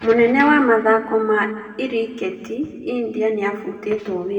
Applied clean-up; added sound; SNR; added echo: none; none; none; reverberation time 1.8 s.